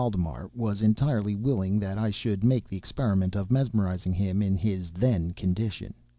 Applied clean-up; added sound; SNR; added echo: none; none; none; none.